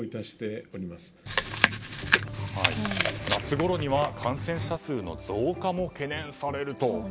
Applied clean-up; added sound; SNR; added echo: none; Chewing, mastication; -1 dB; none.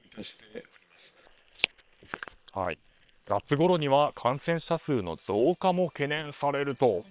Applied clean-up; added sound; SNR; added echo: neural separator model SepFormer WHAM!.